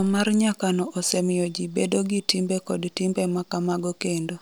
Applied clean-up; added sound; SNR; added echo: none; none; none; none.